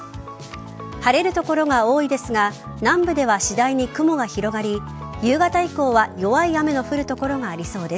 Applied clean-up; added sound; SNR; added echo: none; none; none; none.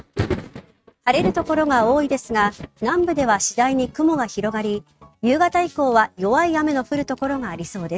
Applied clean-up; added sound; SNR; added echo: neural mask model RNNoise.